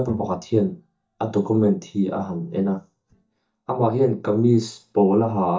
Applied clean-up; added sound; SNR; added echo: neural mask model DeepFilterNet 3.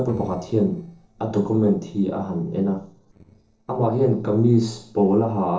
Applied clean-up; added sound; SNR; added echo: neural separator model SepFormer DNS4.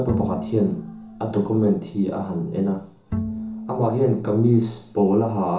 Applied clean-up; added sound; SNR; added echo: none; Bowed string instrument; 10 dB; reverberation time 0.8 s.